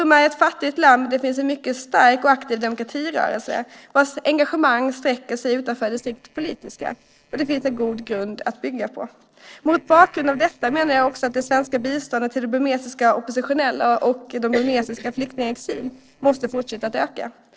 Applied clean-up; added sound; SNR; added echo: neural separator model SepFormer DNS4.